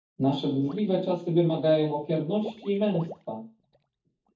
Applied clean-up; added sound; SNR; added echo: neural mask model DeepFilterNet 3.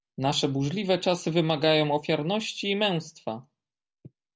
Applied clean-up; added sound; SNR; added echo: none; none; none; none.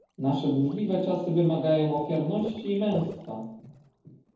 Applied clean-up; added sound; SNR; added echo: neural separator model SepFormer DNS4.